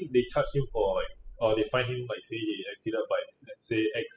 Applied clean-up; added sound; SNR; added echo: classical method spectral subtraction.